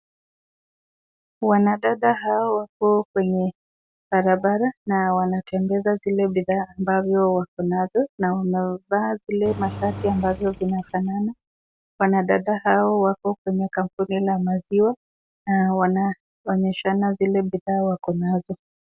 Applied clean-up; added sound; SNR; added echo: none; Engine; 13 dB; none.